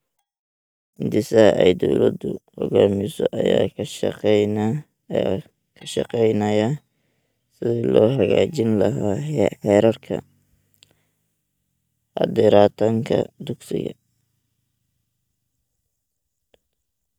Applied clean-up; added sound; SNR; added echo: neural mask model DeepFilterNet 3.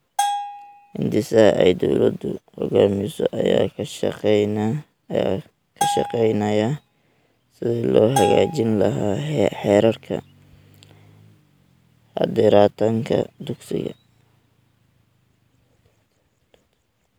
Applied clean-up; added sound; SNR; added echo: none; Bell; 7 dB; none.